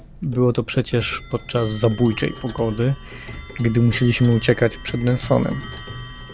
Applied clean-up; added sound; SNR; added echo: none; Clock; 14 dB; none.